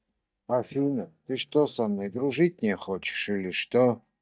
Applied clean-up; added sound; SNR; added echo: neural mask model DeepFilterNet 3.